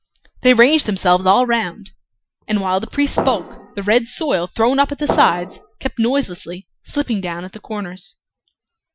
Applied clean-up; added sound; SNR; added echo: classical method Wiener filter.